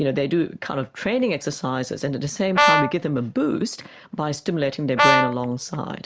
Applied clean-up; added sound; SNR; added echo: none; Brass instrument; -3 dB; none.